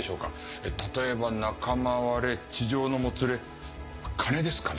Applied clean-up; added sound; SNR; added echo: none; none; none; none.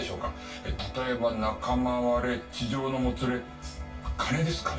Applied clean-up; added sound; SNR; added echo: none; none; none; reverberation time 0.2 s.